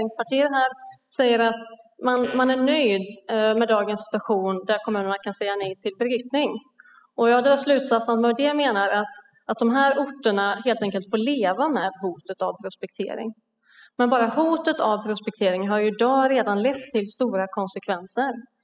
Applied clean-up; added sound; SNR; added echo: classical method spectral subtraction.